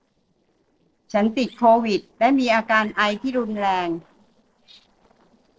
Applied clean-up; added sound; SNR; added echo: neural separator model SepFormer DNS4.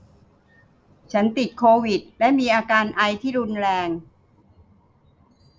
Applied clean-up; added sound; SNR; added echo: none; none; none; none.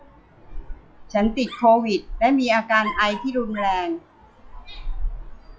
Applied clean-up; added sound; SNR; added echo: classical method log-MMSE.